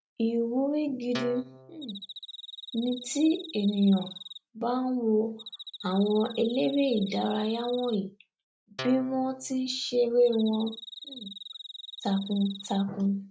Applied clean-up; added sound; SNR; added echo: neural mask model RNNoise.